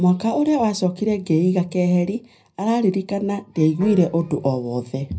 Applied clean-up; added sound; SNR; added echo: none; Wind instrument, woodwind instrument; 20 dB; reverberation time 0.4 s.